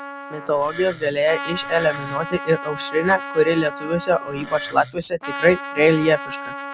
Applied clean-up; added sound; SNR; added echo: none; Wood + Trumpet; 11 dB; none.